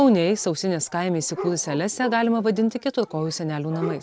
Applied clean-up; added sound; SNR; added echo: none; none; none; none.